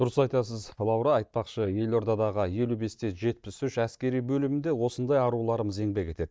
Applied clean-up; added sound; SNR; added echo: neural mask model DeepFilterNet 3.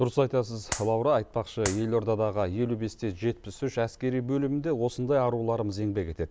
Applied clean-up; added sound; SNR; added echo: none; Clapping; 8 dB; none.